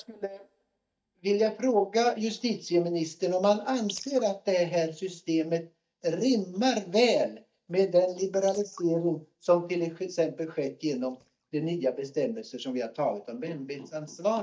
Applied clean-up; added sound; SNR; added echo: neural mask model DeepFilterNet 3.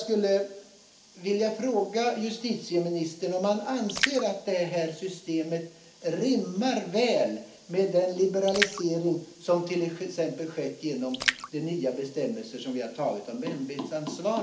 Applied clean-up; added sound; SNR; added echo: none; Splash, splatter; 8 dB; reverberation time 0.4 s.